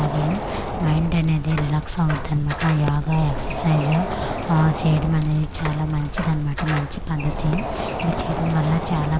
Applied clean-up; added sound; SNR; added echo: none; Door; 6 dB; none.